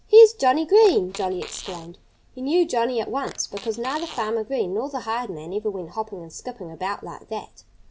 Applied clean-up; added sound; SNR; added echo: none; Fart; 19 dB; none.